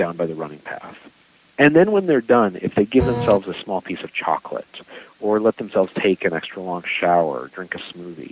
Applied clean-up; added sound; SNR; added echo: none; Printer; 2 dB; none.